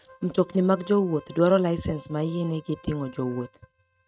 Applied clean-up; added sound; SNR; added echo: neural mask model RNNoise.